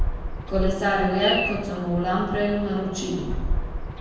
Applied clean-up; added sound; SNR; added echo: none; Bird vocalization, bird call, bird song; 3 dB; reverberation time 1.2 s.